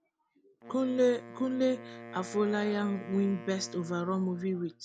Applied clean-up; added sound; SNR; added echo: none; Wind instrument, woodwind instrument; 15 dB; none.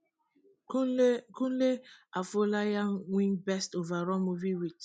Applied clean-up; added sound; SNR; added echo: none; none; none; none.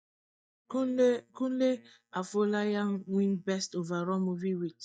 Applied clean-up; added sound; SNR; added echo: neural mask model DeepFilterNet 3.